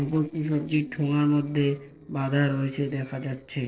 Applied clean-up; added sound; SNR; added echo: neural separator model SepFormer DNS4.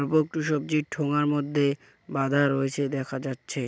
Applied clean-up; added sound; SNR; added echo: none; none; none; none.